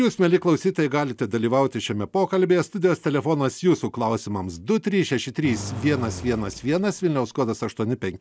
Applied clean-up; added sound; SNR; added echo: none; Engine; 13 dB; none.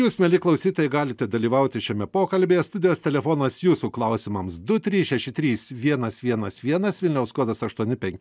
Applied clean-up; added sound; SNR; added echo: none; none; none; none.